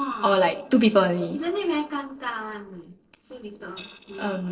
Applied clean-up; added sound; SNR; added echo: neural separator model SepFormer DNS4.